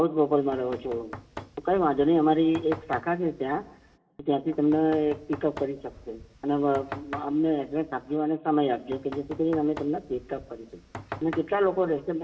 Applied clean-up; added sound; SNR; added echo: none; Knock; 17 dB; reverberation time 0.8 s.